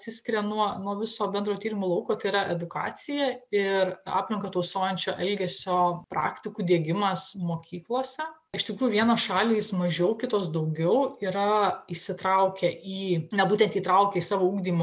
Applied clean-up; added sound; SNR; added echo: none; none; none; none.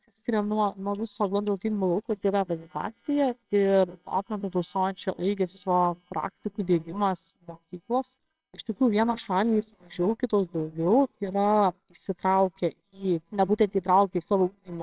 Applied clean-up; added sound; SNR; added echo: neural separator model SepFormer WHAMR!.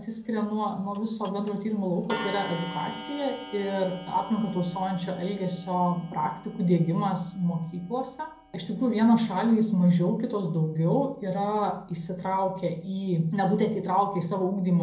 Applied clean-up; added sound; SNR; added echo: none; Clock; 18 dB; reverberation time 0.6 s.